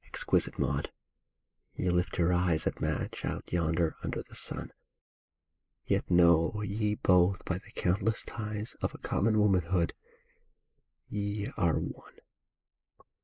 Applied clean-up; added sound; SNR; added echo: neural mask model Resemble Enhance denoiser.